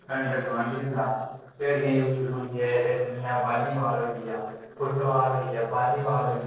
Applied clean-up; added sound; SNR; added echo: neural separator model SepFormer DNS4.